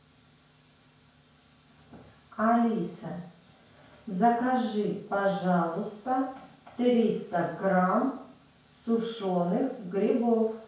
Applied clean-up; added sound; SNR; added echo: none; none; none; reverberation time 0.5 s.